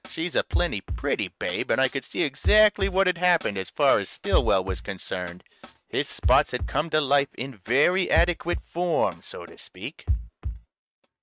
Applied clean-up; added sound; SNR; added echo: neural mask model RNNoise.